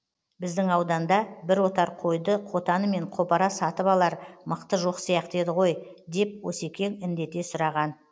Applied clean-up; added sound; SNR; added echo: none; none; none; none.